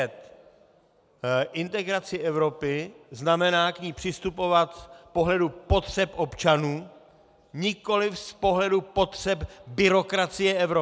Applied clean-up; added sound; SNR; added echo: none; none; none; none.